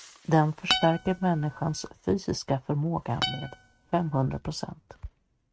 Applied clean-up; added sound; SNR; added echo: neural mask model RNNoise.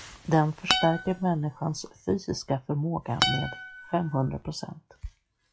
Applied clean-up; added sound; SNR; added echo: classical method log-MMSE.